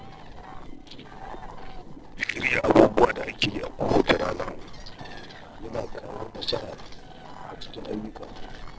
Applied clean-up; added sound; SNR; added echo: neural separator model SepFormer DNS4.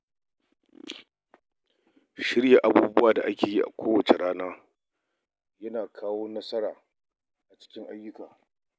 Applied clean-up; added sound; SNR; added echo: none; none; none; none.